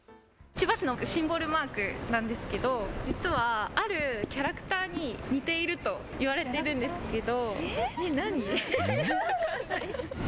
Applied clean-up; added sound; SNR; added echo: none; none; none; none.